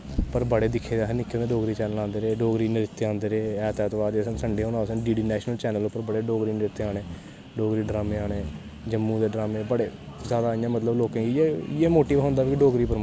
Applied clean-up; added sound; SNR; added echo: none; Bird vocalization, bird call, bird song; 13 dB; none.